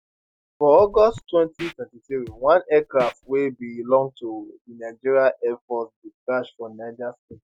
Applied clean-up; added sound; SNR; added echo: none; Scratching (performance technique); 19 dB; none.